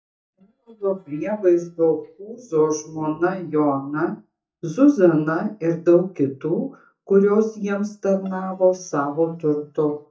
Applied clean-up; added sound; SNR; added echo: neural mask model DeepFilterNet 3.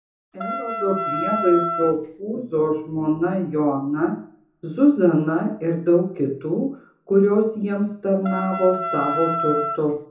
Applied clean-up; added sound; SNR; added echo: none; Wind instrument, woodwind instrument; 4 dB; reverberation time 0.6 s.